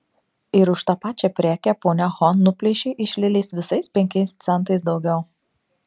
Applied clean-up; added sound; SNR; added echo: none; none; none; none.